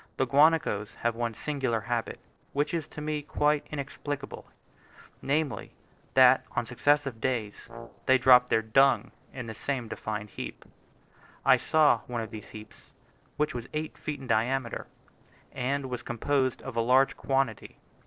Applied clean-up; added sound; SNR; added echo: neural separator model SepFormer DNS4.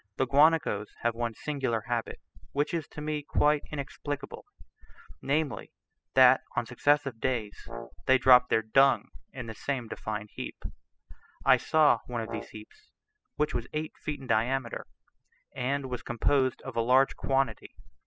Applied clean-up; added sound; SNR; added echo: classical method spectral subtraction.